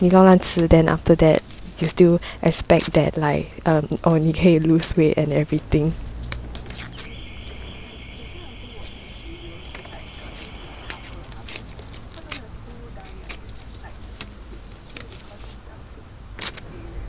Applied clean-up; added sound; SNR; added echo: none; Tearing + Alarm / Car; 18 dB; none.